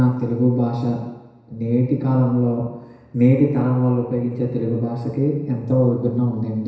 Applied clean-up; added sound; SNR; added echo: none; none; none; reverberation time 1.0 s.